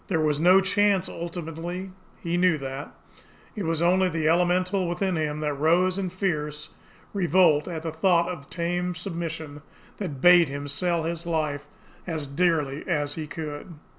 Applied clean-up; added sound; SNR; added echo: none; none; none; none.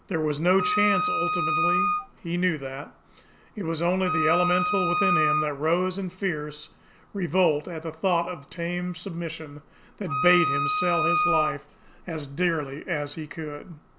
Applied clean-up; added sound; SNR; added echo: none; Wind instrument, woodwind instrument; -1 dB; none.